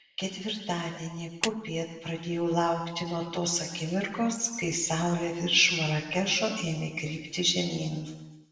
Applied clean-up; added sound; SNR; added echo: neural separator model SepFormer DNS4.